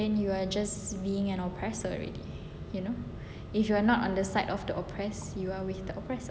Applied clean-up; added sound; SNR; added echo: none; none; none; none.